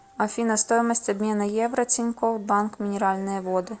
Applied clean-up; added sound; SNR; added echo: none; none; none; none.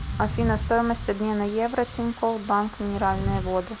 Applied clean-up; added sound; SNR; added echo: none; Wind / Rain; 7 dB; none.